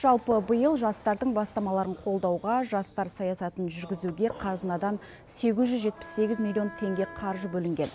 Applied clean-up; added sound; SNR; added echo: none; Gunshot, gunfire + Wind instrument, woodwind instrument; 18 dB; none.